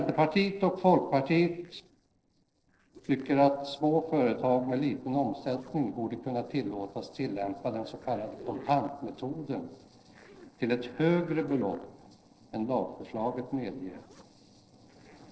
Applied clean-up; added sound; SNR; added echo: neural separator model SepFormer DNS4.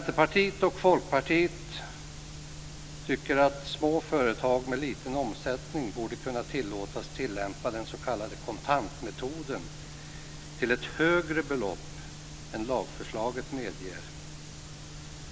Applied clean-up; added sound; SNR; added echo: none; none; none; none.